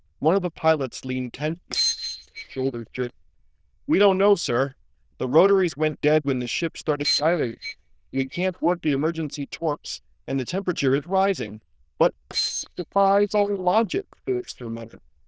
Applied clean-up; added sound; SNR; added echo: neural diffusion model UNIVERSE++.